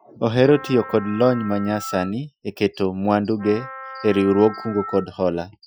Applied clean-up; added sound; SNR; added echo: classical method Wiener filter.